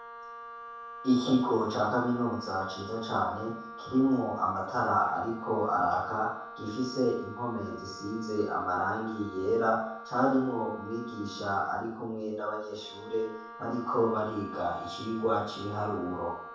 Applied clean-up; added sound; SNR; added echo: none; Wind instrument, woodwind instrument; 14 dB; reverberation time 0.7 s.